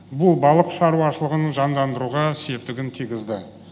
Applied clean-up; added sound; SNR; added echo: none; none; none; none.